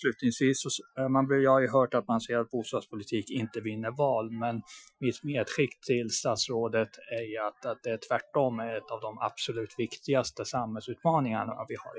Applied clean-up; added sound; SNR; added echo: classical method Wiener filter.